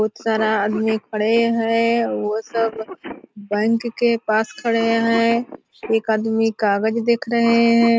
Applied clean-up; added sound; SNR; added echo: neural mask model RNNoise.